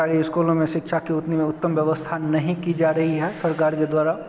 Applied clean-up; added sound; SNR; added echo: none; Guitar; 20 dB; none.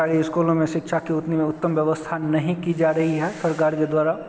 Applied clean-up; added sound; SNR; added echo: none; none; none; none.